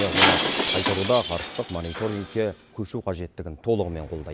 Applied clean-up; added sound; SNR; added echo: none; Shatter; -4 dB; none.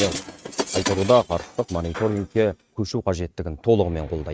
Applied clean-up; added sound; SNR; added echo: neural mask model RNNoise.